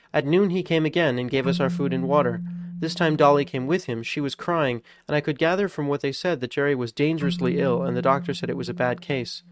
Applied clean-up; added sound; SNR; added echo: neural mask model RNNoise.